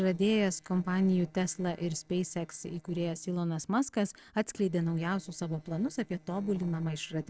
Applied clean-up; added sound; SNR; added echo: neural separator model SepFormer DNS4.